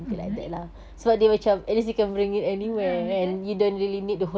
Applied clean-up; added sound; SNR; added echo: none; none; none; none.